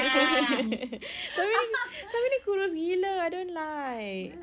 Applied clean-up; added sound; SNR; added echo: none; Meow; 6 dB; none.